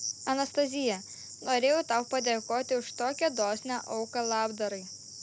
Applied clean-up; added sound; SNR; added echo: none; Cricket; 12 dB; none.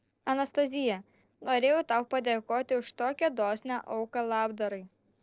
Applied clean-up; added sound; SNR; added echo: neural separator model SepFormer DNS4.